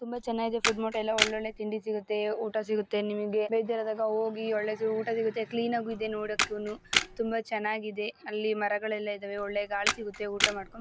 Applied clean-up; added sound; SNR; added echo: none; Camera; 2 dB; none.